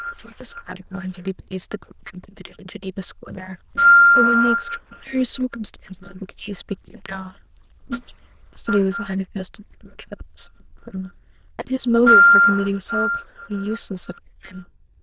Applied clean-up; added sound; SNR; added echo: neural diffusion model UNIVERSE++.